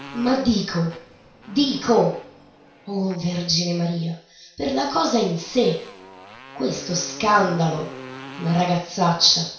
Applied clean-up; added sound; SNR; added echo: none; Motorcycle; 19 dB; reverberation time 0.6 s.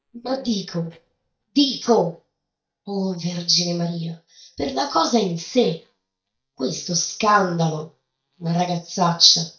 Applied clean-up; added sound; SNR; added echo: neural mask model DeepFilterNet 3.